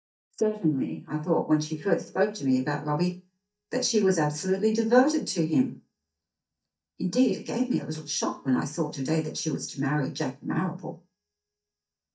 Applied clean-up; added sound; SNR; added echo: neural mask model DeepFilterNet 3.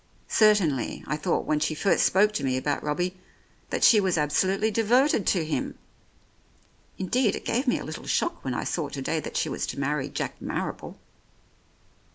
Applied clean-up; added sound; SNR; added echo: none; none; none; none.